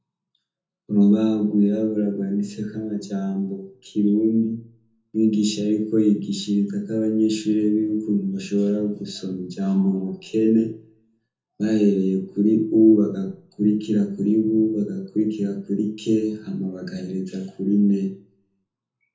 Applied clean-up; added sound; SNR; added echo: none; none; none; reverberation time 0.5 s.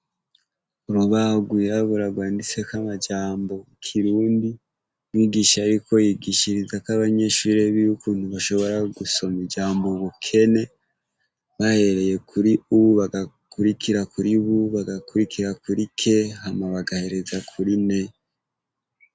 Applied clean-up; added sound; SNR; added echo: none; none; none; none.